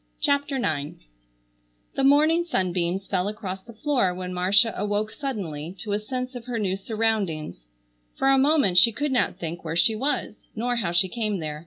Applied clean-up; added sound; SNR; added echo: none; none; none; none.